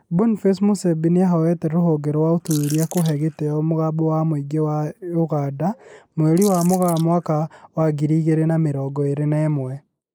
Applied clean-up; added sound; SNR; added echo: neural mask model Resemble Enhance denoiser.